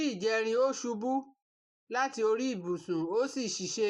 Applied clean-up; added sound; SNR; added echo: neural mask model Resemble Enhance denoiser.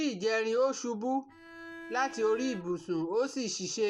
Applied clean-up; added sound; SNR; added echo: none; Bowed string instrument; 15 dB; none.